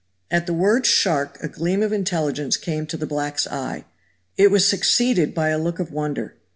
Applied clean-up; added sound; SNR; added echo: none; none; none; none.